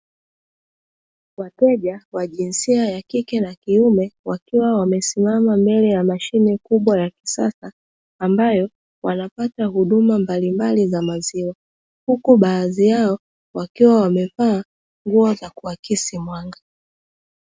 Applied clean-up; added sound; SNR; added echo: none; none; none; none.